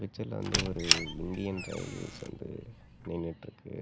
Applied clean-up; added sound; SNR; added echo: none; Squeak; -3 dB; none.